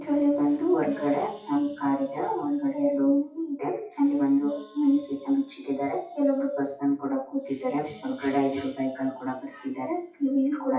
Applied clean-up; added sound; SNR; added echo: classical method WPE with log-MMSE.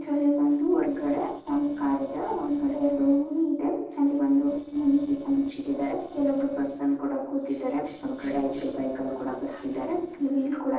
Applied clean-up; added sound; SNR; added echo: neural separator model SepFormer DNS4.